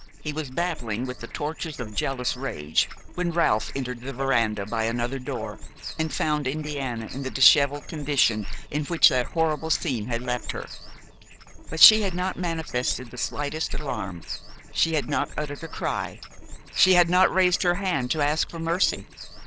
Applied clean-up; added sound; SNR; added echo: neural separator model SepFormer DNS4.